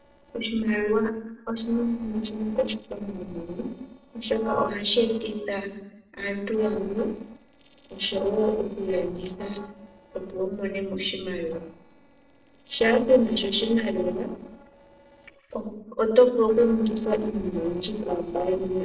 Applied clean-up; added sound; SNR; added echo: neural separator model SepFormer DNS4.